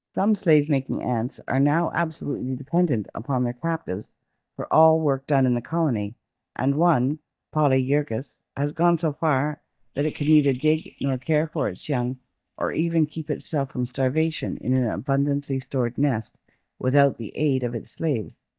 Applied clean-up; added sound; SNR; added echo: neural mask model DeepFilterNet 3.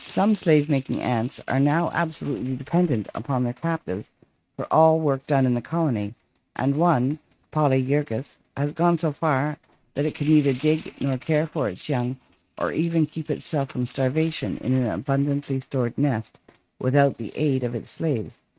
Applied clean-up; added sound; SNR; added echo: neural mask model RNNoise.